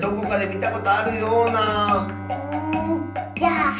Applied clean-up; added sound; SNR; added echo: none; Bowed string instrument; 11 dB; reverberation time 0.6 s.